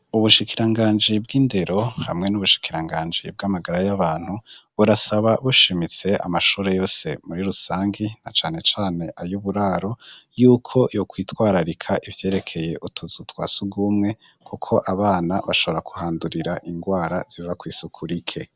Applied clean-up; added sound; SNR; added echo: none; none; none; none.